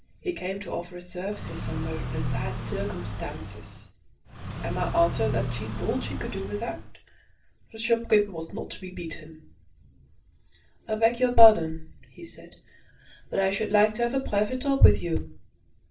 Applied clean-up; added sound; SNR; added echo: none; Car; 5 dB; reverberation time 0.3 s.